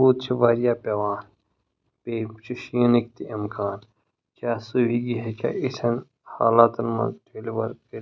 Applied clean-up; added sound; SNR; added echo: none; none; none; none.